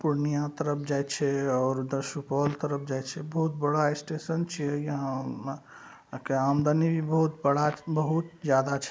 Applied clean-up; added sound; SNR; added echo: none; none; none; none.